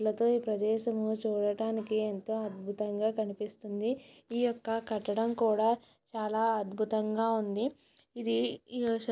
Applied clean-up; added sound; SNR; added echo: none; none; none; none.